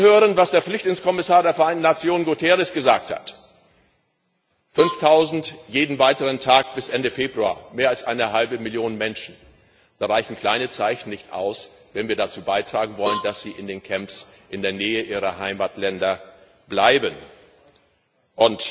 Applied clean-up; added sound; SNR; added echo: none; Cowbell; 11 dB; none.